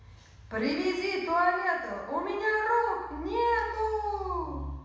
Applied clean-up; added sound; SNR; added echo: none; none; none; reverberation time 1.1 s.